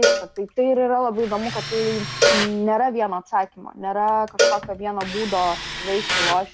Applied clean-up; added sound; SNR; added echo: none; Cowbell + Tools; 2 dB; none.